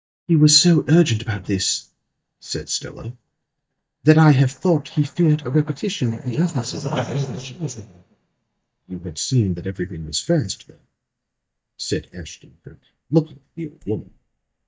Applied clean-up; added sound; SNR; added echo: neural mask model DeepFilterNet 3.